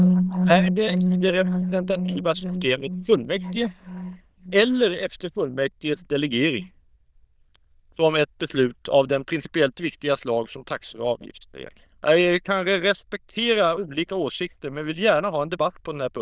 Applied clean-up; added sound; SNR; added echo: neural diffusion model UNIVERSE++.